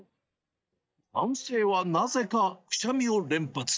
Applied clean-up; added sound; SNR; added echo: neural mask model DeepFilterNet 3.